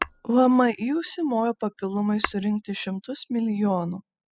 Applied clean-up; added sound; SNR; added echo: classical method spectral subtraction.